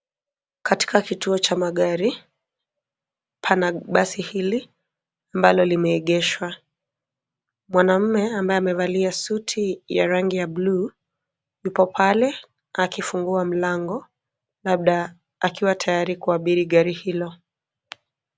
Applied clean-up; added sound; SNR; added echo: none; none; none; none.